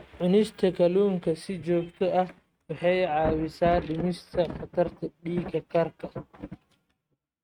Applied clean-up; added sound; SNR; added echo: neural mask model RNNoise.